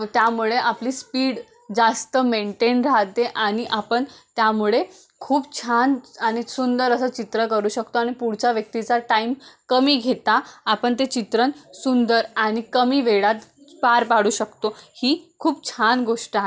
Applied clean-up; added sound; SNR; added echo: none; none; none; none.